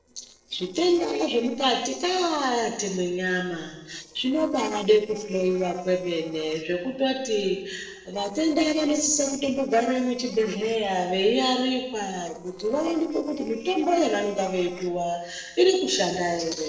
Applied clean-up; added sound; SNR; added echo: neural separator model SepFormer DNS4.